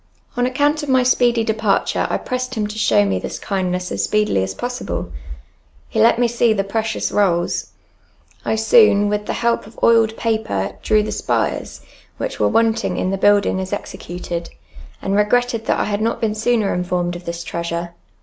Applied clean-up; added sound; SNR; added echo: none; none; none; none.